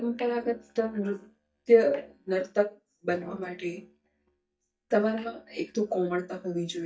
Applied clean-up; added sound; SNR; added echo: neural mask model DeepFilterNet 3.